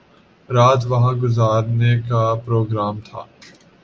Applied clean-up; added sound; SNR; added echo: none; none; none; none.